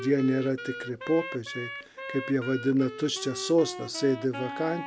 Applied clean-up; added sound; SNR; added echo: none; Wind instrument, woodwind instrument; 11 dB; none.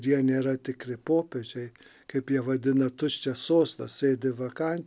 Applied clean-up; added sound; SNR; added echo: none; none; none; none.